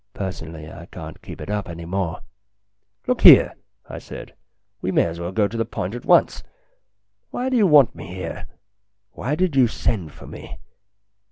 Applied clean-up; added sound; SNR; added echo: none; none; none; none.